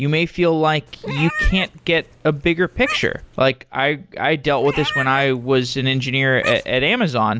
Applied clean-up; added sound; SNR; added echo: none; Meow; 11 dB; none.